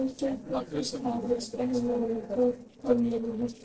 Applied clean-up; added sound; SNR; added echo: neural separator model SepFormer DNS4.